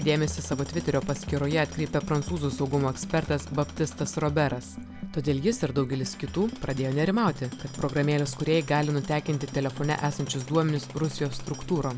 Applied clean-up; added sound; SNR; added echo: none; Tools; 19 dB; none.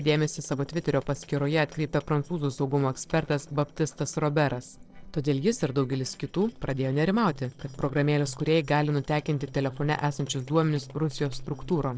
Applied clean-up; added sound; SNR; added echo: neural separator model SepFormer DNS4.